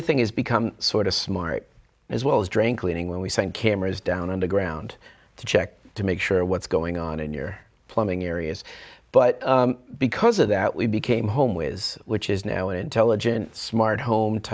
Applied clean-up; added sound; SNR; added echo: none; none; none; none.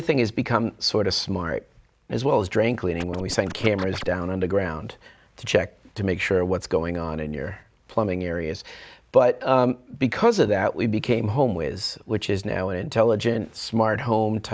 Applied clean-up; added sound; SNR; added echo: none; Scratching (performance technique); 12 dB; none.